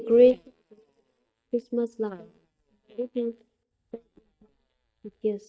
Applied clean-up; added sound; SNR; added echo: neural mask model DeepFilterNet 3.